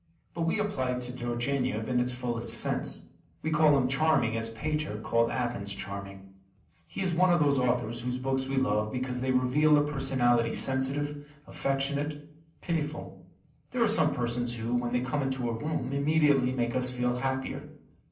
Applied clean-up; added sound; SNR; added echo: none; none; none; reverberation time 0.6 s.